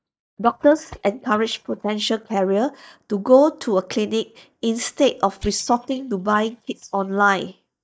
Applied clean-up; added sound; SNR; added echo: neural mask model DeepFilterNet 3.